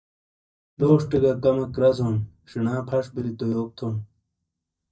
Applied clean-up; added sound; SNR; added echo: neural mask model DeepFilterNet 3.